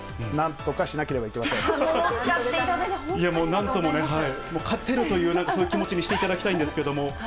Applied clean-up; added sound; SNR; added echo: none; Wind instrument, woodwind instrument; 17 dB; none.